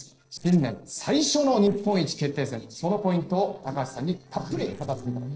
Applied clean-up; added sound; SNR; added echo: neural separator model SepFormer DNS4.